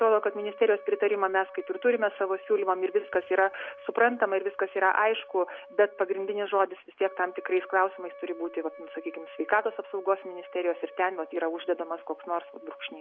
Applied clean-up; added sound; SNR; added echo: none; Wind instrument, woodwind instrument; 19 dB; none.